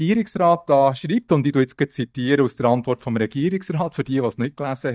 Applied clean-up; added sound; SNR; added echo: neural mask model DeepFilterNet 3.